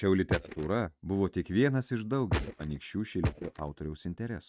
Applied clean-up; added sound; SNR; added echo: neural mask model RNNoise.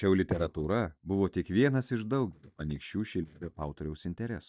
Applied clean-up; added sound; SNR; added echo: neural mask model DeepFilterNet 3.